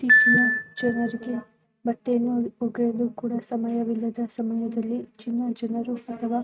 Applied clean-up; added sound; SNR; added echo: neural mask model RNNoise.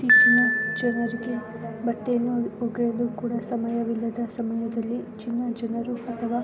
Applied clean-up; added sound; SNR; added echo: none; Piano; 1 dB; none.